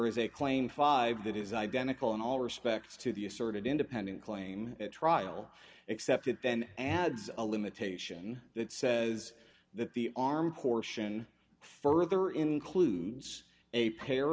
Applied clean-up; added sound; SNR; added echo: none; none; none; none.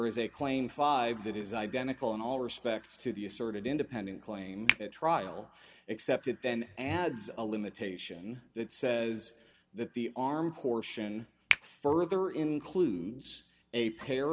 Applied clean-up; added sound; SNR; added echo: none; Finger snapping; 4 dB; none.